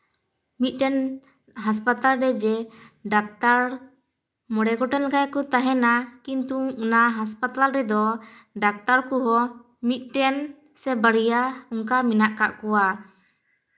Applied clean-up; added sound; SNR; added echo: none; none; none; none.